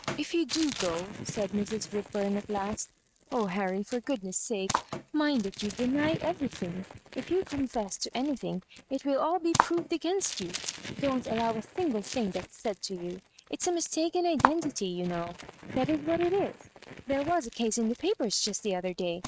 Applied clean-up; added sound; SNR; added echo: neural mask model RNNoise.